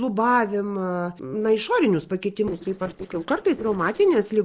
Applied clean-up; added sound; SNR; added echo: neural separator model SepFormer DNS4.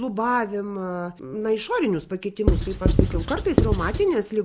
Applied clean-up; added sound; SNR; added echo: none; Writing; -3 dB; none.